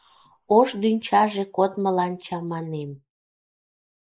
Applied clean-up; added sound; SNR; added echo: neural mask model Resemble Enhance denoiser.